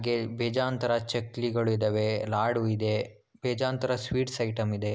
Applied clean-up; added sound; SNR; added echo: none; none; none; none.